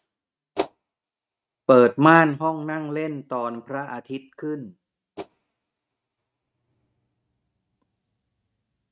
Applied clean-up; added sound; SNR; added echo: neural mask model RNNoise.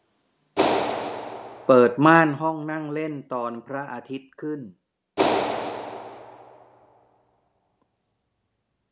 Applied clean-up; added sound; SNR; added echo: none; Clapping; 5 dB; none.